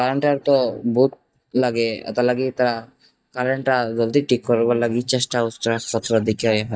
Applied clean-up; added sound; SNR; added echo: neural mask model DeepFilterNet 3.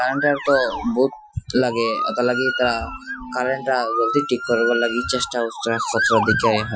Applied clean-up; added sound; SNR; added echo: classical method Wiener filter.